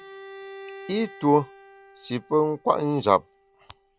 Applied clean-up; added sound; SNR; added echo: none; Bowed string instrument; 19 dB; none.